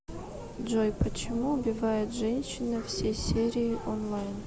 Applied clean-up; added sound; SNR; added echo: none; none; none; none.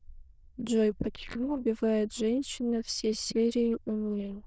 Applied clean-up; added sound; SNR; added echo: neural diffusion model UNIVERSE++.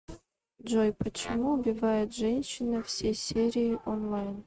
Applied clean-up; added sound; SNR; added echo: neural mask model RNNoise.